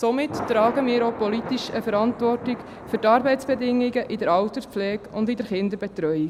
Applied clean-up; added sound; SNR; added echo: none; Thunder; 13 dB; none.